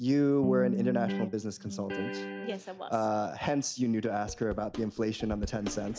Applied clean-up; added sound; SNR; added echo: none; Electric guitar; 4 dB; none.